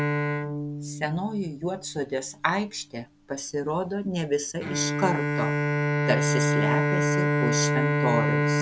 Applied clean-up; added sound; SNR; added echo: none; Bowed string instrument; -3 dB; none.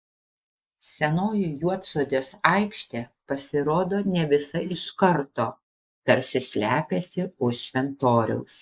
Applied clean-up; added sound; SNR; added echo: neural mask model Resemble Enhance denoiser.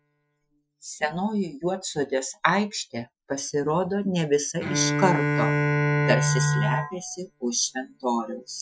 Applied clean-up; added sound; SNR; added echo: classical method Wiener filter.